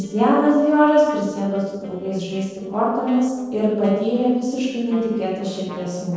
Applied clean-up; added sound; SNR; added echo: neural separator model SepFormer DNS4.